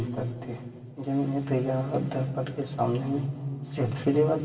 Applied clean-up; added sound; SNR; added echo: none; none; none; reverberation time 2.5 s.